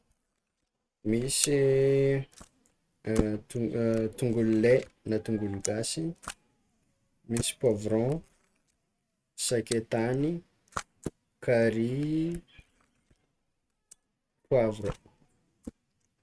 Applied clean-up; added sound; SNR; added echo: neural mask model RNNoise.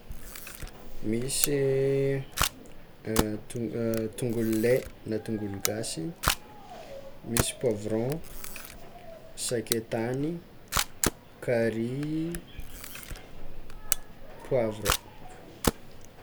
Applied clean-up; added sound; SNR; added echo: none; Camera; 3 dB; none.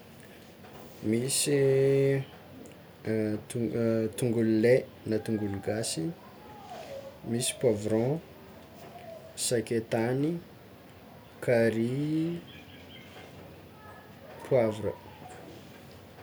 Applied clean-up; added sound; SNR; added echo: none; none; none; none.